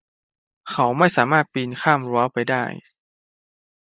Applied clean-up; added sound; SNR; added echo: neural mask model Resemble Enhance denoiser.